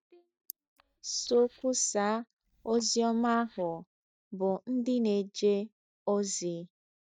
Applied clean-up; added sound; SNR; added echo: neural mask model DeepFilterNet 3.